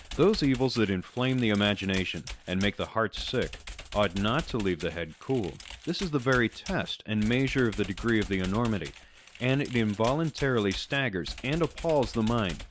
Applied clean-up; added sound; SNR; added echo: none; Computer keyboard; 14 dB; none.